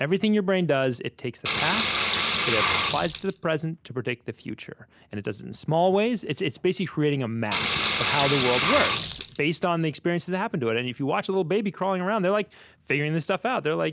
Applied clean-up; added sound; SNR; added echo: none; Sink (filling or washing) / Water; 0 dB; none.